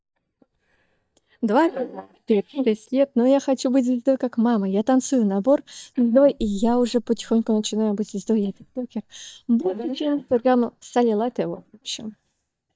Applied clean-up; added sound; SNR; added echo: neural mask model DeepFilterNet 3.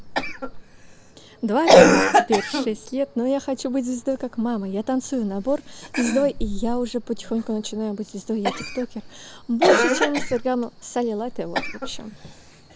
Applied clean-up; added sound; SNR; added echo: none; Cough; -1 dB; none.